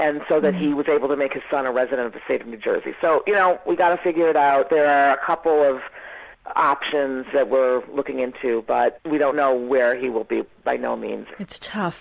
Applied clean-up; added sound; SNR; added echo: none; none; none; none.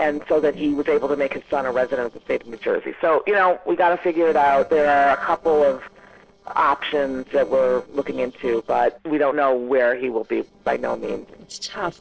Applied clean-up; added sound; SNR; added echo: neural separator model SepFormer DNS4.